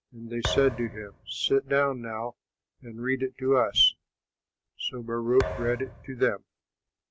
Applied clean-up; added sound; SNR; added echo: none; Thump, thud; 8 dB; none.